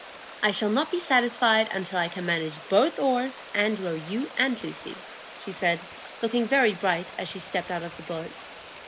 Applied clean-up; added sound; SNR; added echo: none; Stream; 16 dB; none.